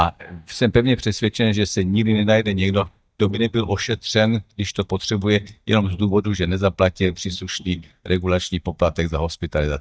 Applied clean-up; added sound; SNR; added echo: neural mask model DeepFilterNet 3.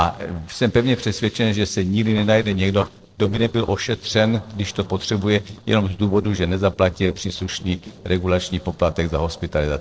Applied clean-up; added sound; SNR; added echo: neural separator model SepFormer DNS4.